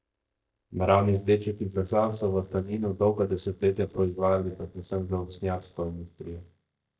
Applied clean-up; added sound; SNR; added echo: neural mask model DeepFilterNet 3.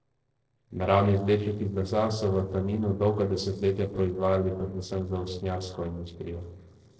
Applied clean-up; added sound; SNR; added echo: neural separator model SepFormer DNS4.